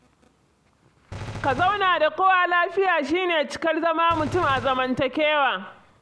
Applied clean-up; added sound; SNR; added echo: none; Gunshot, gunfire; 15 dB; none.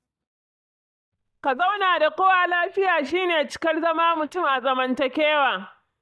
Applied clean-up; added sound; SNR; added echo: neural mask model DeepFilterNet 3.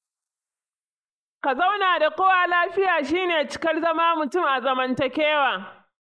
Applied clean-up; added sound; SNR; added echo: neural mask model Resemble Enhance denoiser.